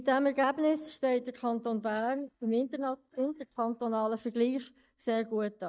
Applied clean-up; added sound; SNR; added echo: neural mask model DeepFilterNet 3.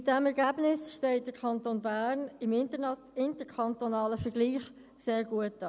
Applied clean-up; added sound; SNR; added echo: none; none; none; none.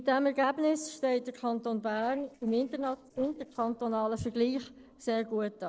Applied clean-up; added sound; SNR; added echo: neural separator model SepFormer DNS4.